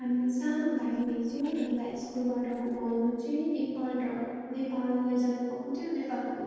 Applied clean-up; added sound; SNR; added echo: neural separator model SepFormer DNS4.